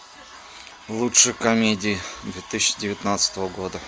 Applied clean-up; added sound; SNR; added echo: none; none; none; none.